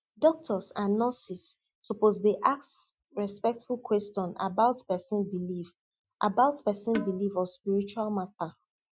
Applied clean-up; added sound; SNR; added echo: classical method Wiener filter.